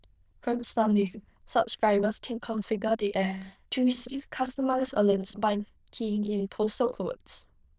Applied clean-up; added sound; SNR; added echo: neural diffusion model UNIVERSE++.